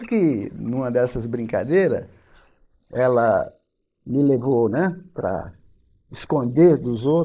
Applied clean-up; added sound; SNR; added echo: neural mask model Resemble Enhance denoiser.